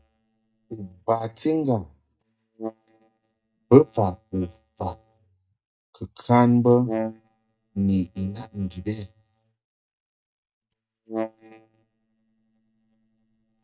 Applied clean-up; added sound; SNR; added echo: neural mask model DeepFilterNet 3.